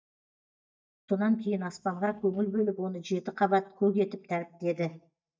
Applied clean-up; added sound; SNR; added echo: neural mask model DeepFilterNet 3.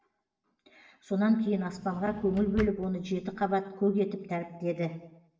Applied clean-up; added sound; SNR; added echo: none; Drawer open or close; 13 dB; reverberation time 0.8 s.